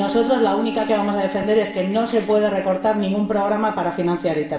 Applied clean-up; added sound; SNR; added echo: none; Wind instrument, woodwind instrument; 11 dB; reverberation time 0.8 s.